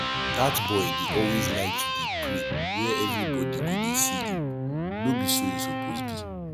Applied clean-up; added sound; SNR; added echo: none; Electric guitar; -2 dB; none.